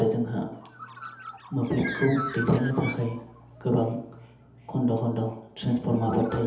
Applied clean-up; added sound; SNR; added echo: none; Bird; 13 dB; reverberation time 0.8 s.